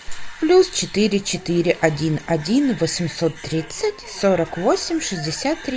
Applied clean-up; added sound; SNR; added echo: none; none; none; none.